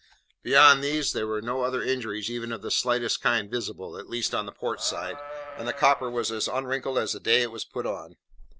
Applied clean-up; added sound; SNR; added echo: none; Livestock, farm animals, working animals; 12 dB; none.